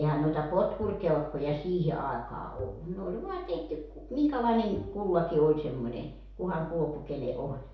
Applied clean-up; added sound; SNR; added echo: none; Bowed string instrument; 17 dB; reverberation time 0.6 s.